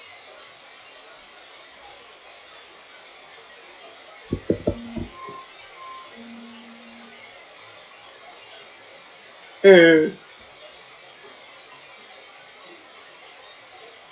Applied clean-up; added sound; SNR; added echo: classical method log-MMSE.